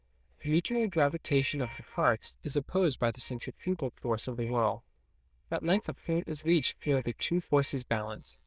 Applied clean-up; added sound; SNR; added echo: neural diffusion model UNIVERSE++.